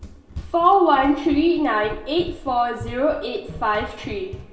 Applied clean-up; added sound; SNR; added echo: none; Run; 16 dB; reverberation time 2.4 s.